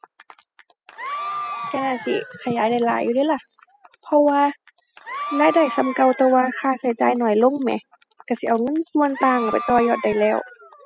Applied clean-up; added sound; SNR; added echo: classical method spectral subtraction.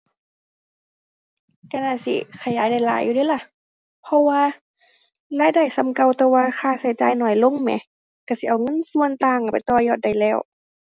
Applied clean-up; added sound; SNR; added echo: none; none; none; none.